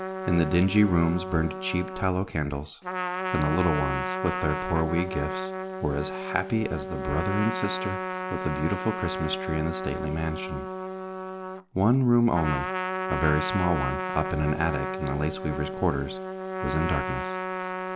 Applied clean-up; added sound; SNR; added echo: none; Trumpet; 4 dB; none.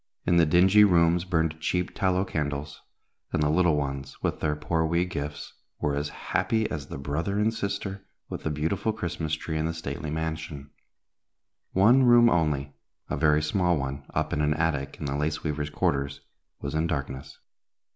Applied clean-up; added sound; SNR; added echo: none; none; none; none.